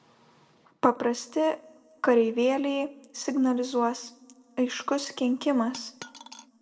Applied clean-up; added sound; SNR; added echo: none; Coin (dropping); 18 dB; reverberation time 1.1 s.